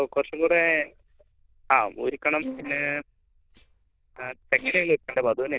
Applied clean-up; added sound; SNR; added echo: neural diffusion model UNIVERSE++.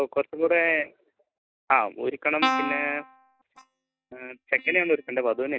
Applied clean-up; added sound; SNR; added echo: neural mask model DeepFilterNet 3.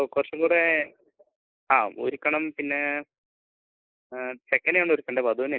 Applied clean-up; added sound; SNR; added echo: neural mask model Resemble Enhance denoiser.